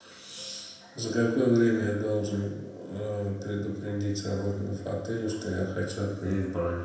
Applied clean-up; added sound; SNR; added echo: none; none; none; reverberation time 0.8 s.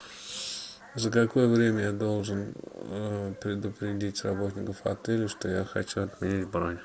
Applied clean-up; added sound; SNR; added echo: none; none; none; none.